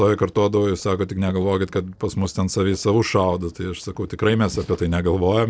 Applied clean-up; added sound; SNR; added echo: neural separator model SepFormer DNS4.